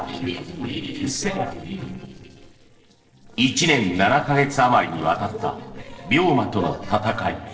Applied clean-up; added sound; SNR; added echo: neural separator model SepFormer DNS4.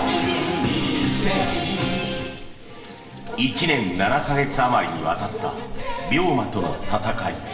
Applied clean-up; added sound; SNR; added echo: none; Sink (filling or washing) / Water tap, faucet; 9 dB; reverberation time 1.0 s.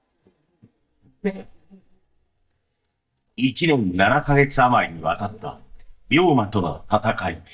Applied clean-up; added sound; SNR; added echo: neural mask model DeepFilterNet 3.